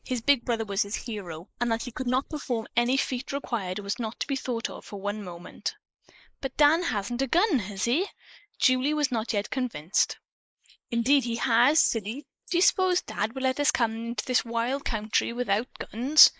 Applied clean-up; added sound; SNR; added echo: neural mask model Resemble Enhance denoiser.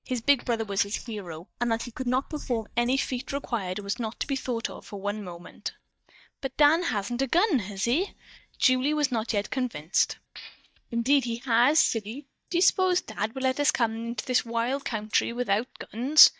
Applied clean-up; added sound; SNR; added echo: neural mask model DeepFilterNet 3.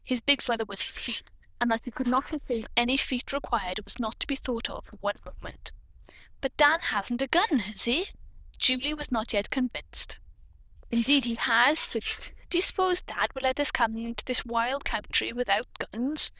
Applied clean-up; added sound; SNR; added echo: neural diffusion model UNIVERSE++.